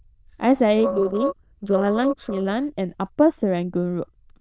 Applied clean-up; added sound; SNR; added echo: neural diffusion model UNIVERSE++.